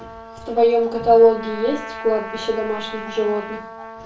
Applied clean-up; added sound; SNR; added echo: none; Trumpet; 14 dB; reverberation time 0.3 s.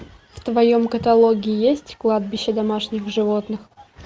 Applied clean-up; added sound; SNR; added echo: none; none; none; none.